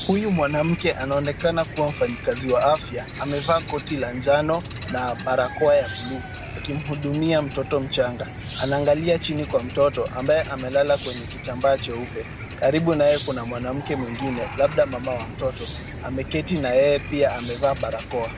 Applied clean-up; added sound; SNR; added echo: none; Cricket / Chicken, rooster + Bird vocalization, bird call, bird song; 8 dB; none.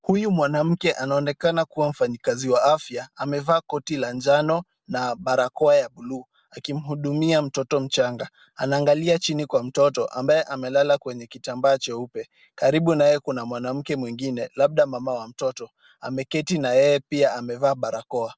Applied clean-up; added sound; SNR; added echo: none; none; none; none.